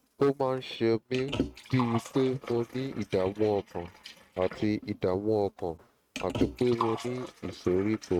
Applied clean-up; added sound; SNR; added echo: neural mask model RNNoise.